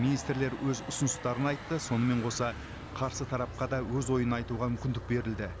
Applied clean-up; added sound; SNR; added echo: none; Motor vehicle (road); 11 dB; none.